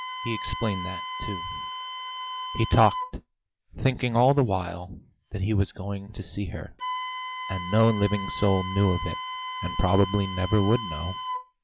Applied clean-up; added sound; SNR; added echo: none; Wind instrument, woodwind instrument; 9 dB; none.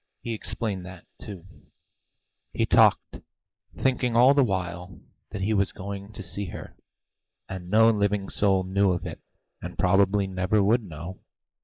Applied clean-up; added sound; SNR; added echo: neural mask model Resemble Enhance denoiser.